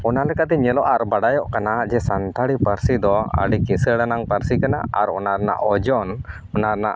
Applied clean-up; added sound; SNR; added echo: none; none; none; none.